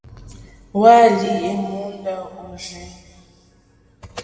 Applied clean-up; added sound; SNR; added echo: none; none; none; reverberation time 2.0 s.